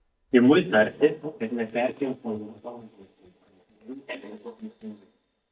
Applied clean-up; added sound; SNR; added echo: neural mask model DeepFilterNet 3.